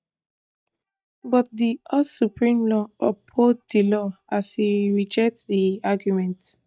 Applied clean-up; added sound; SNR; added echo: neural mask model DeepFilterNet 3.